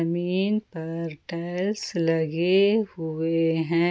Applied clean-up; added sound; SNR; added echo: none; none; none; none.